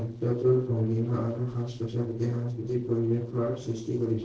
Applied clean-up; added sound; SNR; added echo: neural separator model SepFormer DNS4.